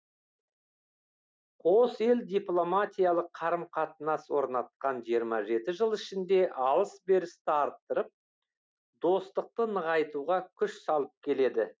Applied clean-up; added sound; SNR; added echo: none; none; none; none.